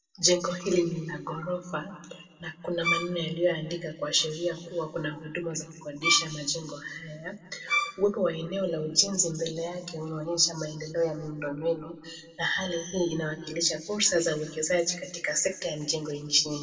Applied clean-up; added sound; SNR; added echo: none; Bowed string instrument; 2 dB; reverberation time 1.4 s.